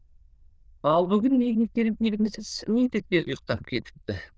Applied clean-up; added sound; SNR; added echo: neural diffusion model UNIVERSE++.